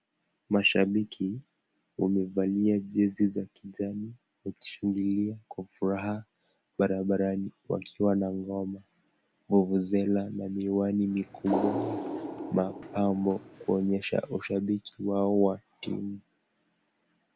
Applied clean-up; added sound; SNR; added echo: none; Water; 5 dB; none.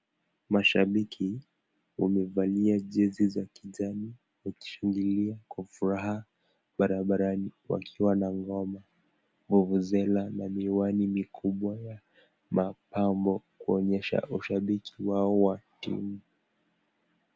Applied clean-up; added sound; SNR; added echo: none; none; none; none.